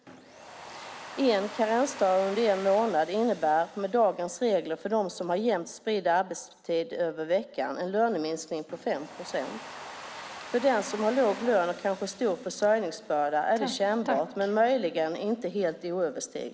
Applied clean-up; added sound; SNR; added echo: none; Domestic sounds, home sounds; 18 dB; none.